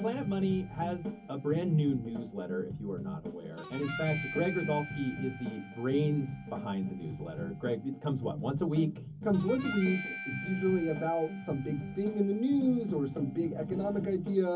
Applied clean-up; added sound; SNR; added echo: none; Harmonica; 15 dB; reverberation time 0.3 s.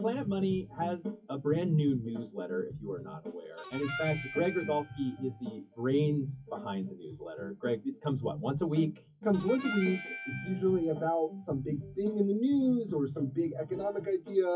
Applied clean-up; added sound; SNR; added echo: classical method WPE with log-MMSE.